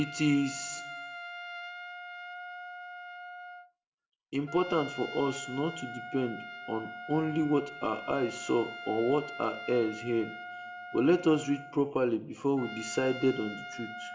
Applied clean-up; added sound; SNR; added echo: none; Trumpet; 11 dB; reverberation time 0.4 s.